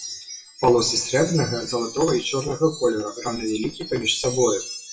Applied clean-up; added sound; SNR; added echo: classical method WPE with log-MMSE.